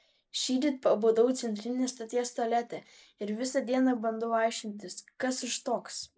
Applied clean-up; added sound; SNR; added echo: neural mask model Resemble Enhance denoiser.